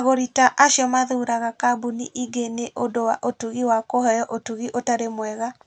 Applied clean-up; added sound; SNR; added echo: none; none; none; none.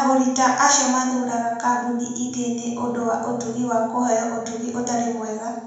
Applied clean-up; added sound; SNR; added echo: none; none; none; reverberation time 0.9 s.